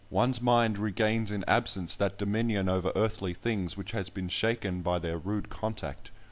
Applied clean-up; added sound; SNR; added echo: none; none; none; none.